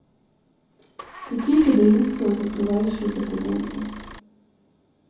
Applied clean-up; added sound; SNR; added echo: none; Idling / Engine starting / Motor vehicle (road); 16 dB; reverberation time 0.9 s.